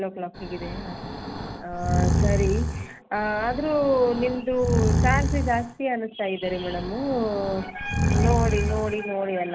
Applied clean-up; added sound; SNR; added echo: none; Breathing; -1 dB; none.